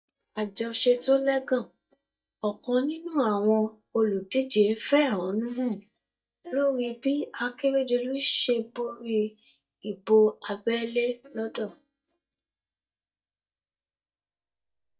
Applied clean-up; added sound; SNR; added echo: neural mask model DeepFilterNet 3.